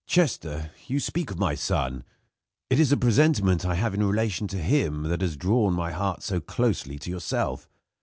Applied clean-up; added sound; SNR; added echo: none; none; none; none.